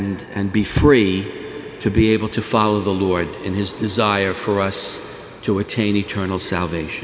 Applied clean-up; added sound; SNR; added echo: none; none; none; none.